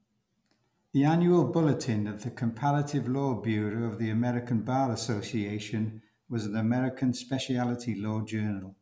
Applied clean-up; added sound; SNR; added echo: none; none; none; none.